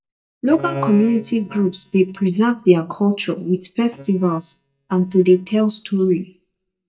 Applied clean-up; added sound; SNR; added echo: neural mask model DeepFilterNet 3.